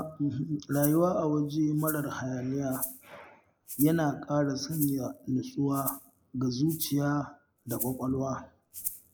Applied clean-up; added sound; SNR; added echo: none; Rattle (instrument); 12 dB; none.